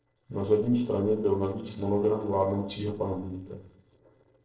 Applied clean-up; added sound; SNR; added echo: neural separator model SepFormer DNS4.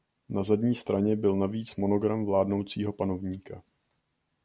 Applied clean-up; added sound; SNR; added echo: none; none; none; none.